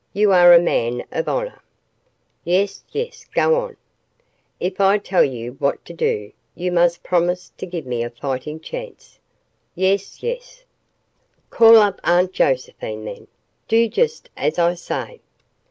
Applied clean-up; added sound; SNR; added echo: none; none; none; none.